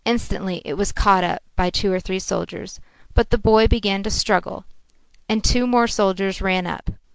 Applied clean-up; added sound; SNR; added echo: none; none; none; none.